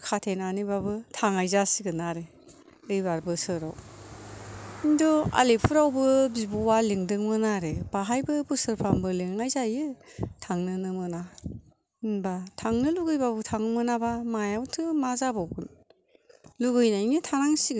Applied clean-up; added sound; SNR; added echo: none; none; none; none.